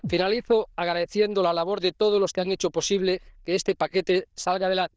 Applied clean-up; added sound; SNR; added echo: neural diffusion model UNIVERSE++.